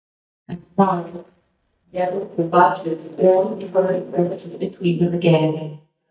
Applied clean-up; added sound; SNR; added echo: neural mask model DeepFilterNet 3.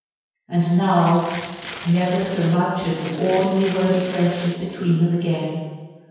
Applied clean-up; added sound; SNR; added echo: none; Tearing; 13 dB; reverberation time 1.2 s.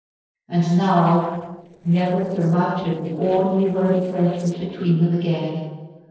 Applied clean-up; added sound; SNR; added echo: neural separator model SepFormer DNS4.